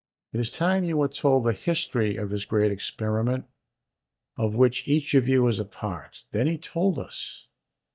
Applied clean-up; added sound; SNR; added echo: neural mask model DeepFilterNet 3.